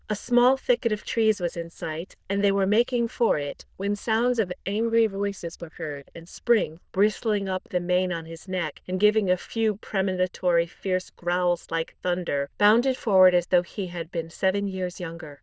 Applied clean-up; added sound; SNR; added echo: neural diffusion model UNIVERSE++.